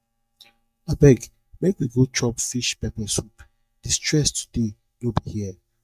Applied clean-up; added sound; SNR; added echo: neural mask model DeepFilterNet 3.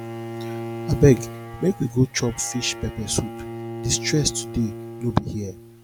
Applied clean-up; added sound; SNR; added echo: none; Bowed string instrument; 10 dB; none.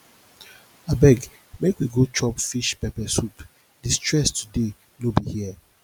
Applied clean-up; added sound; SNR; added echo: none; none; none; none.